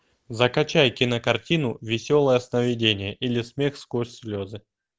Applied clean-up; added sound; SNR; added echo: none; none; none; none.